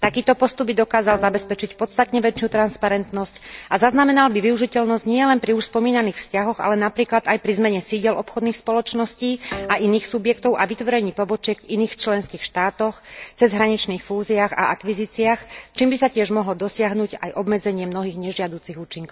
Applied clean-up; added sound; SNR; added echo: none; Bowed string instrument; 19 dB; none.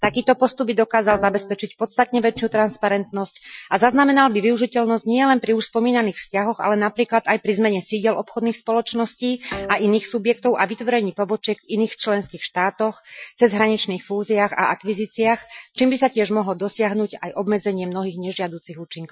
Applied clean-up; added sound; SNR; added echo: classical method Wiener filter.